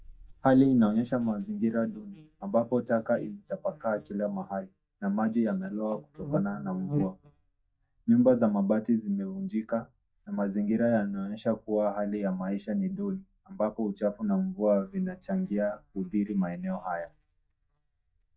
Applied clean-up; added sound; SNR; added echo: neural mask model DeepFilterNet 3.